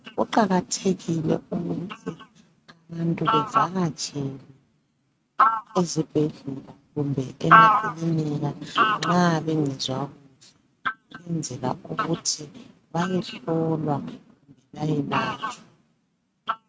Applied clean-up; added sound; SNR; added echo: neural mask model RNNoise.